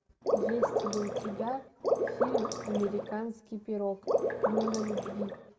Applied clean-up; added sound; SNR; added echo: none; Water / Liquid; -4 dB; reverberation time 0.8 s.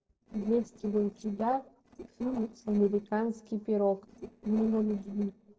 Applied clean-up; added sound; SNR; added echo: neural separator model SepFormer DNS4.